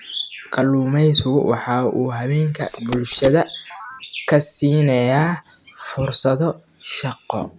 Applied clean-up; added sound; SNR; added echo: none; Telephone; 16 dB; none.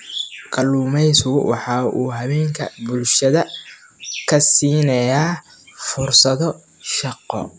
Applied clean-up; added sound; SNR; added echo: none; none; none; none.